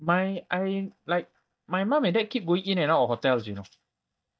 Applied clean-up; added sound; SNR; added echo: neural mask model DeepFilterNet 3.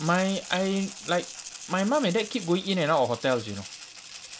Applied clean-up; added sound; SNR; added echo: none; Rattle (instrument); 15 dB; none.